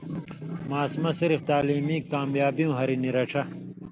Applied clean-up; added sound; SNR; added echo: none; none; none; none.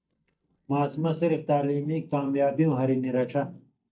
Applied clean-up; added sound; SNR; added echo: neural mask model DeepFilterNet 3.